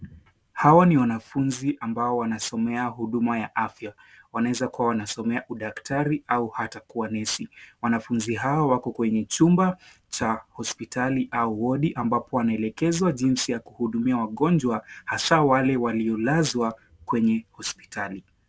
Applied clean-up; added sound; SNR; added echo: none; none; none; none.